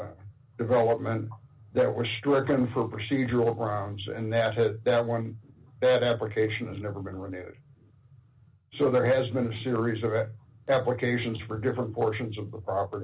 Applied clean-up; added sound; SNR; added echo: none; none; none; none.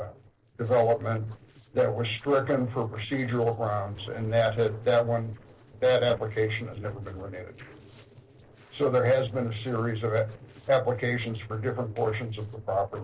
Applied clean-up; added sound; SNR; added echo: neural separator model SepFormer DNS4.